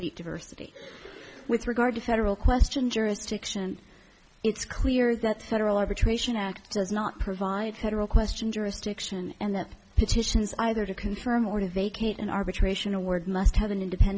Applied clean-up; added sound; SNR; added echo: none; none; none; none.